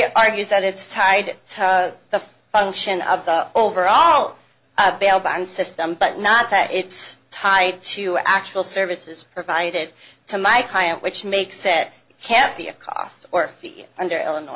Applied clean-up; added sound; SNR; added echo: none; none; none; none.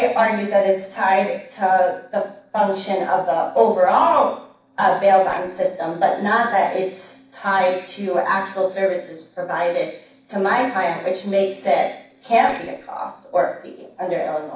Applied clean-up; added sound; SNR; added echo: neural separator model SepFormer DNS4.